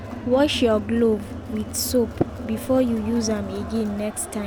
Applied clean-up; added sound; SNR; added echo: none; Crowd; 10 dB; none.